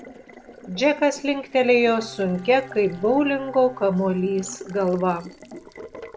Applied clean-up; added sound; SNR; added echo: none; Bowed string instrument + Water tap, faucet; 20 dB; none.